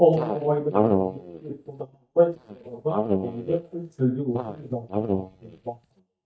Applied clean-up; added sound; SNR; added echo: neural mask model DeepFilterNet 3.